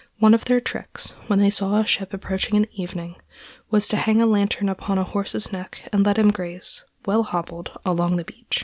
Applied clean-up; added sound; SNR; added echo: none; none; none; none.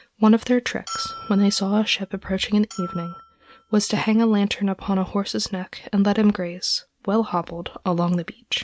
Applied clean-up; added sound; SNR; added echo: neural mask model RNNoise.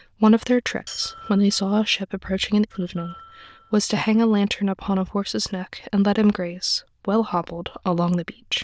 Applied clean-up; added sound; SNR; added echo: neural diffusion model UNIVERSE++.